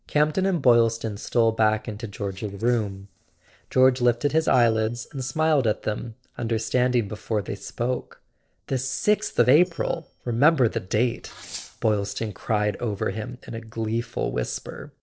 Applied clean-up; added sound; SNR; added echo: neural separator model SepFormer DNS4.